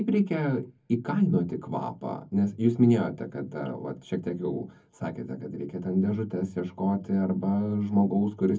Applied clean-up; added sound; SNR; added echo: none; none; none; reverberation time 0.3 s.